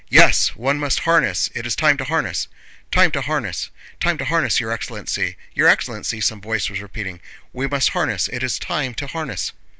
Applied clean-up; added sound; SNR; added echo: none; none; none; none.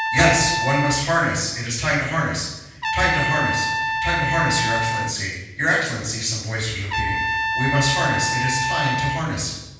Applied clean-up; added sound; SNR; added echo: none; Trumpet; 3 dB; reverberation time 1.2 s.